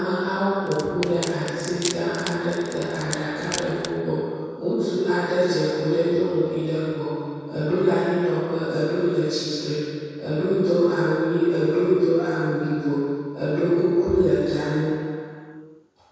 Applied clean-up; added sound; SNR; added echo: none; Wood; 13 dB; reverberation time 2.2 s.